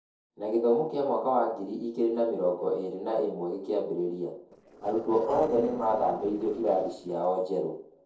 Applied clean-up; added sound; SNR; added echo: neural separator model SepFormer DNS4.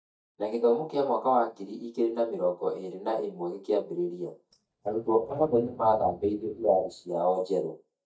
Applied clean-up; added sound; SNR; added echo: neural mask model DeepFilterNet 3.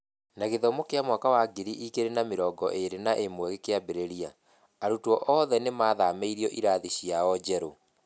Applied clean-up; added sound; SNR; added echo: none; none; none; none.